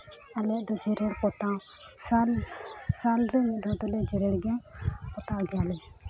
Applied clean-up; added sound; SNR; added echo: none; none; none; none.